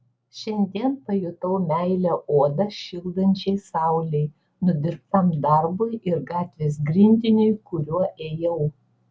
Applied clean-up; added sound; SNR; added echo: none; none; none; none.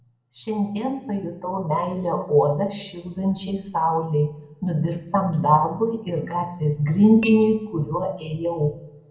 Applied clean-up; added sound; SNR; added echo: none; Tap / Glass; 15 dB; reverberation time 0.6 s.